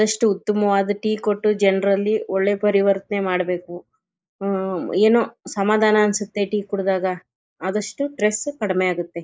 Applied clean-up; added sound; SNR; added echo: neural mask model Resemble Enhance denoiser.